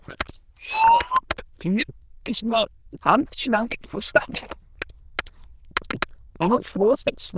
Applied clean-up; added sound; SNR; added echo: neural diffusion model UNIVERSE++.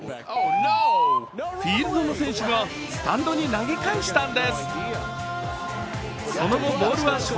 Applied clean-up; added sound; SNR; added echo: none; none; none; none.